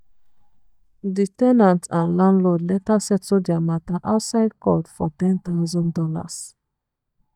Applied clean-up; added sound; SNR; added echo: neural mask model DeepFilterNet 3.